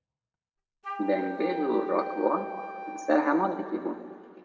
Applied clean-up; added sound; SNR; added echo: none; Wind instrument, woodwind instrument; 10 dB; reverberation time 2.0 s.